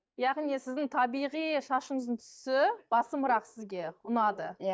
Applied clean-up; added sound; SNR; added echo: neural mask model DeepFilterNet 3.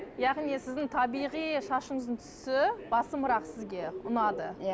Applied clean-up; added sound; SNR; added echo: none; Subway, metro, underground; 12 dB; none.